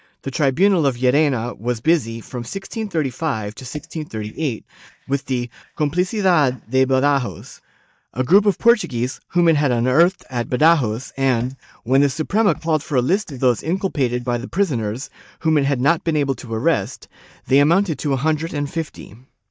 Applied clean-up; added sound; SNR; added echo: neural mask model DeepFilterNet 3.